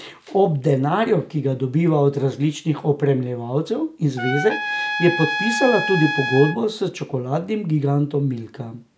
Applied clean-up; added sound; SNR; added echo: none; Trumpet; 4 dB; none.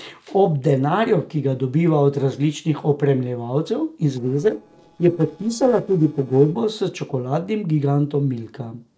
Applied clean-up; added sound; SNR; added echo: neural separator model SepFormer DNS4.